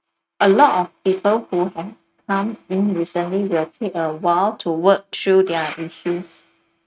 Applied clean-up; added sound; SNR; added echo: neural mask model RNNoise.